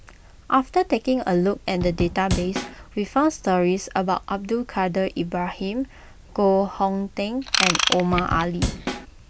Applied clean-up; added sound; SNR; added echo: none; Ratchet, pawl / Tools + Drum / Drum kit; 2 dB; none.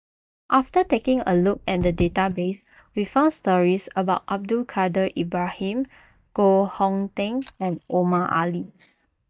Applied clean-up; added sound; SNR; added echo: neural mask model DeepFilterNet 3.